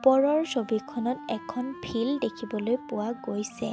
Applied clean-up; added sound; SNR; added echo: none; Wind instrument, woodwind instrument; 16 dB; none.